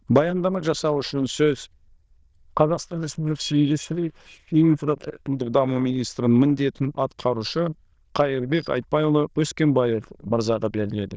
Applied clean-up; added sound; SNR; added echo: neural diffusion model UNIVERSE++.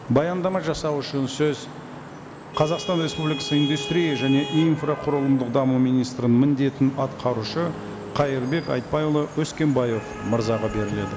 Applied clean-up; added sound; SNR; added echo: none; Traffic noise, roadway noise / Vehicle horn, car horn, honking; 12 dB; none.